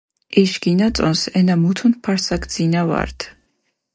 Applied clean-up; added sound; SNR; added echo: neural mask model DeepFilterNet 3.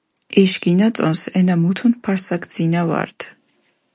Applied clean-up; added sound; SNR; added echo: none; none; none; none.